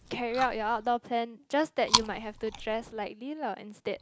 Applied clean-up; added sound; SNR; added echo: none; Chewing, mastication; 5 dB; none.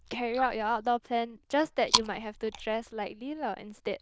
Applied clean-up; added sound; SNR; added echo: neural diffusion model UNIVERSE++.